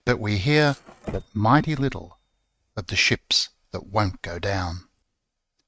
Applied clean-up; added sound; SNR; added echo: neural mask model RNNoise.